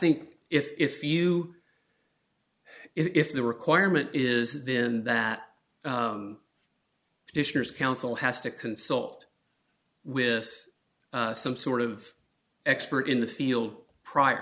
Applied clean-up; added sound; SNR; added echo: none; none; none; none.